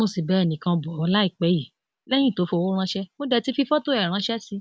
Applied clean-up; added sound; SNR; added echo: none; none; none; none.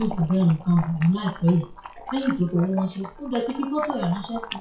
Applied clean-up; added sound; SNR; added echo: classical method WPE with log-MMSE.